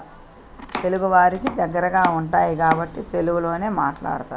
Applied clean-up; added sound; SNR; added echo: none; Domestic sounds, home sounds; 11 dB; none.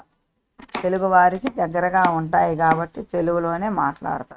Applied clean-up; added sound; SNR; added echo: neural mask model RNNoise.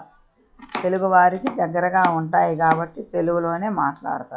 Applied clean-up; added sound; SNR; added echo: classical method log-MMSE.